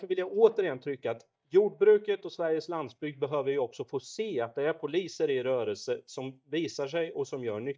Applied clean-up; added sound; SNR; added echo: neural mask model DeepFilterNet 3.